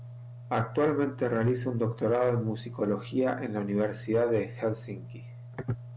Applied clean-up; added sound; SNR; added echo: none; none; none; none.